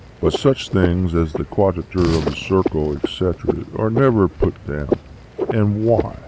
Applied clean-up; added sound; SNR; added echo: none; Frog; 7 dB; none.